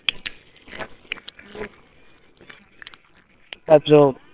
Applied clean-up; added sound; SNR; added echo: neural separator model SepFormer WHAMR!.